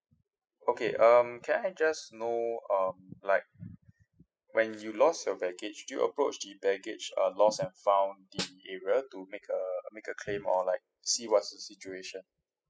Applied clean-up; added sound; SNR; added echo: classical method spectral subtraction.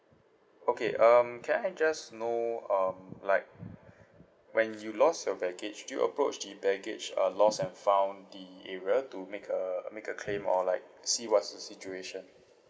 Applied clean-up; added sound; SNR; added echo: none; none; none; none.